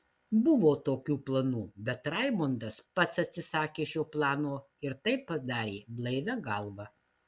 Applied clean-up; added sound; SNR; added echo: none; none; none; none.